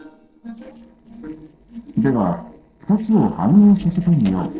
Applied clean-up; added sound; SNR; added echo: neural separator model SepFormer DNS4.